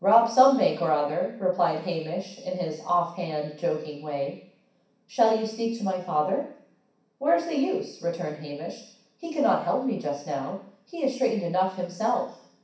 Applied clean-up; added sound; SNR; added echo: none; none; none; reverberation time 0.6 s.